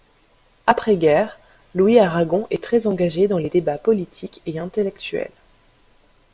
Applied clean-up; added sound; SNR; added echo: none; none; none; none.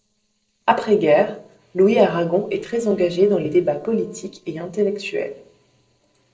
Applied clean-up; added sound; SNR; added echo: neural separator model SepFormer DNS4.